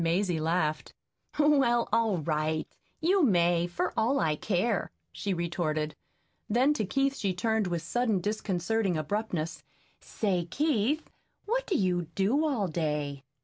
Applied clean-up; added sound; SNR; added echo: none; none; none; none.